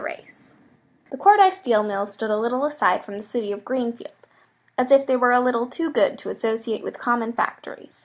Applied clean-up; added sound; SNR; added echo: none; none; none; none.